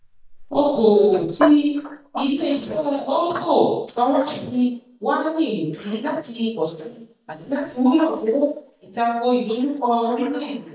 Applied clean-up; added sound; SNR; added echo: neural mask model DeepFilterNet 3.